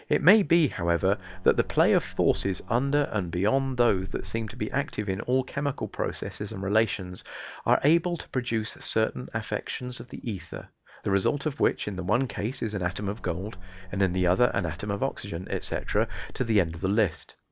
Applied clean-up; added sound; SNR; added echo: none; Boat, Water vehicle; 8 dB; none.